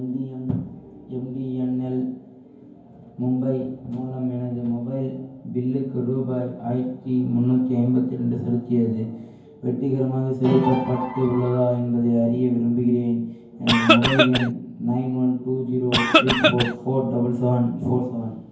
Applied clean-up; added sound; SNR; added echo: none; Cough; -4 dB; reverberation time 0.9 s.